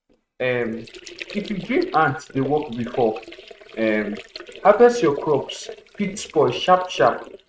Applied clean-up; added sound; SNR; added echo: neural mask model RNNoise.